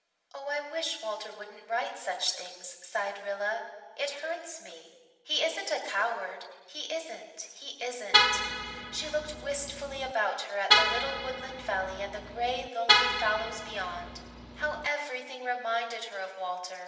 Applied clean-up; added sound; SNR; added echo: none; Vehicle horn, car horn, honking; -5 dB; reverberation time 1.2 s.